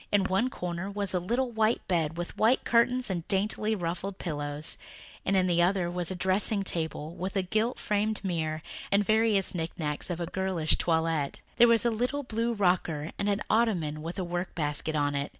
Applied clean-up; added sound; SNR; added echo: none; none; none; none.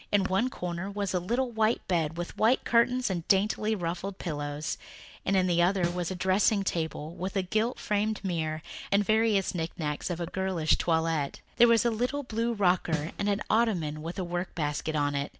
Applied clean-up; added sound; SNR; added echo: none; Snare drum; 10 dB; none.